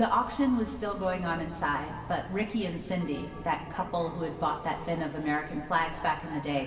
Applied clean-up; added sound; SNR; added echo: none; Bell; 20 dB; reverberation time 2.7 s.